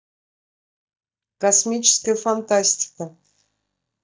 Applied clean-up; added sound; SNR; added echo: neural mask model DeepFilterNet 3.